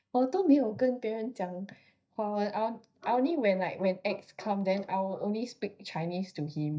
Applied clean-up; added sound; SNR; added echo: neural mask model DeepFilterNet 3.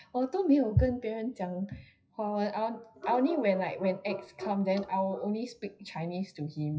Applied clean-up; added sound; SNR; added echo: classical method WPE with log-MMSE.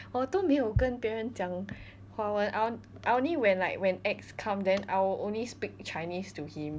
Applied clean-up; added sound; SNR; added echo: none; none; none; none.